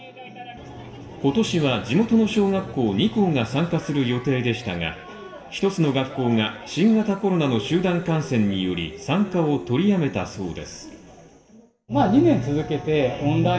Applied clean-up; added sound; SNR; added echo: none; none; none; reverberation time 0.7 s.